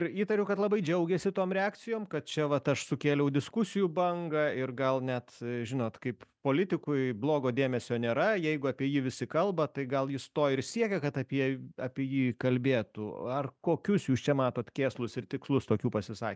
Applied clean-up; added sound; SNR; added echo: none; none; none; none.